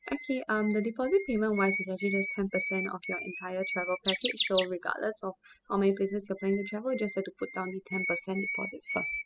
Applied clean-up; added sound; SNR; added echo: classical method spectral subtraction.